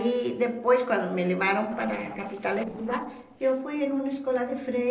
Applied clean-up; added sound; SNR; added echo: neural separator model SepFormer DNS4.